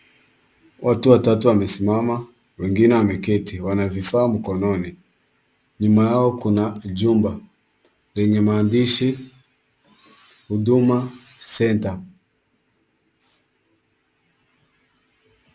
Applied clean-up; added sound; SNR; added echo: none; none; none; none.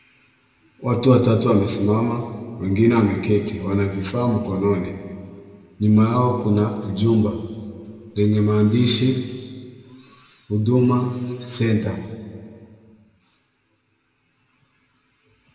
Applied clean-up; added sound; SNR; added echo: none; none; none; reverberation time 2.1 s.